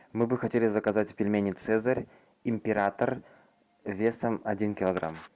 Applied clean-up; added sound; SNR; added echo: none; none; none; none.